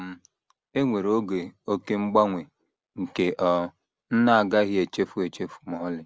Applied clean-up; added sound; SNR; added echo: none; none; none; none.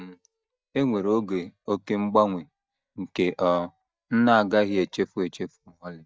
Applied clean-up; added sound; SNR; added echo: neural mask model DeepFilterNet 3.